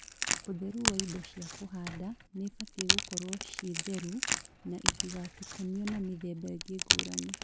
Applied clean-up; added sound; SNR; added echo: none; Crack / Crackle; -4 dB; none.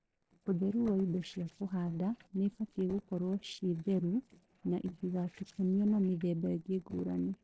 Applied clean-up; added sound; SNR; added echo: neural separator model SepFormer DNS4.